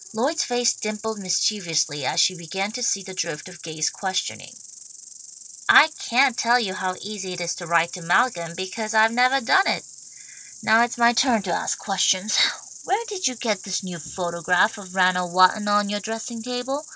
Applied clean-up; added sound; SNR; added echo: none; Insect; 16 dB; none.